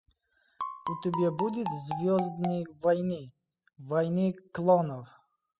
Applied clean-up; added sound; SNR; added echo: classical method spectral subtraction.